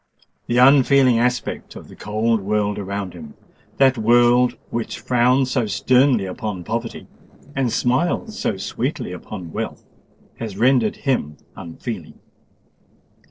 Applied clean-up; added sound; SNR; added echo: neural separator model SepFormer DNS4.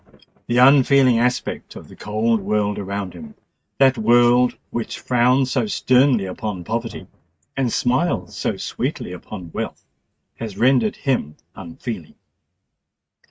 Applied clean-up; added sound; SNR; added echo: neural mask model RNNoise.